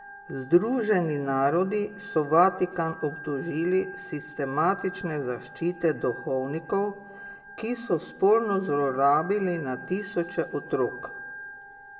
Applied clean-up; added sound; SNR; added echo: none; Organ; 16 dB; reverberation time 0.9 s.